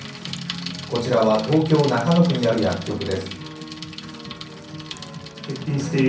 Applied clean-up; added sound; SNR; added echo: none; Bicycle; 14 dB; reverberation time 0.6 s.